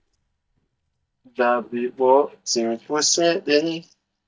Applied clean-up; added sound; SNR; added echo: neural mask model DeepFilterNet 3.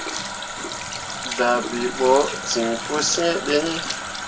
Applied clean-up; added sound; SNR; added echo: none; Water tap, faucet; 6 dB; reverberation time 0.2 s.